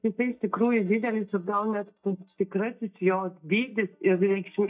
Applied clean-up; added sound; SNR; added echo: neural mask model DeepFilterNet 3.